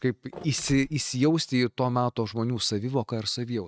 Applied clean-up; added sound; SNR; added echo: neural mask model RNNoise.